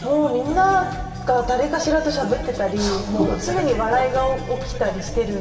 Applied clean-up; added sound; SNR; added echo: none; Crackle; 20 dB; reverberation time 2.4 s.